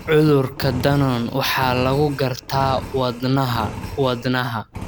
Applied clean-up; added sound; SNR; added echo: none; Engine; 12 dB; none.